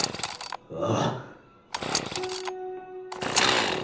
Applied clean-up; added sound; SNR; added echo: none; Sawing / Engine; -3 dB; reverberation time 0.7 s.